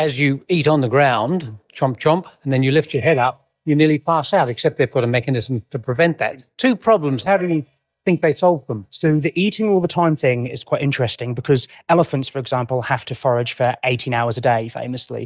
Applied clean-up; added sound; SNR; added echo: neural mask model DeepFilterNet 3.